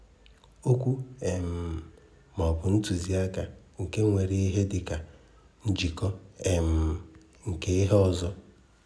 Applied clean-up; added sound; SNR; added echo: none; none; none; none.